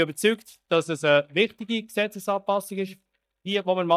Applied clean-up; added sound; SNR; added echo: neural mask model DeepFilterNet 3.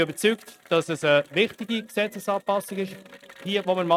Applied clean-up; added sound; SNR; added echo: neural mask model RNNoise.